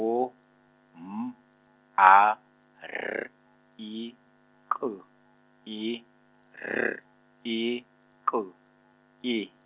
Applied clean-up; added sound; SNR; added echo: none; none; none; none.